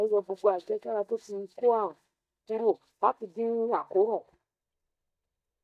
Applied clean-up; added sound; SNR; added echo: neural mask model DeepFilterNet 3.